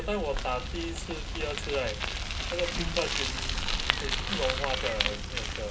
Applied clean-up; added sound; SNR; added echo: none; Bicycle; -3 dB; reverberation time 0.2 s.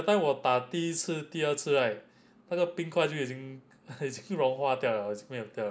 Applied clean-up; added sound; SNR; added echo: none; none; none; none.